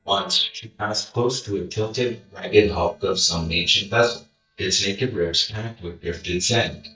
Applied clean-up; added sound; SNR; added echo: neural mask model DeepFilterNet 3.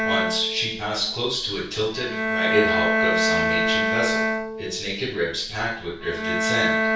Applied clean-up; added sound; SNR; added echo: none; Bowed string instrument; -2 dB; reverberation time 0.6 s.